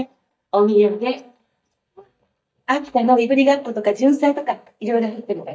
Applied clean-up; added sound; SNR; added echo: neural mask model DeepFilterNet 3.